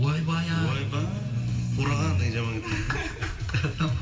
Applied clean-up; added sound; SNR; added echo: none; none; none; reverberation time 1.9 s.